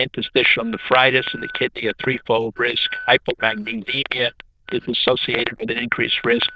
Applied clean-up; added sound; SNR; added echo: neural diffusion model UNIVERSE++.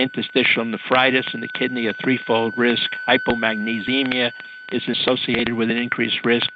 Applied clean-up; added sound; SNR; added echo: none; Wind instrument, woodwind instrument; 14 dB; none.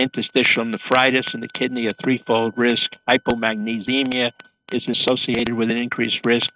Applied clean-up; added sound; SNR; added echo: neural mask model RNNoise.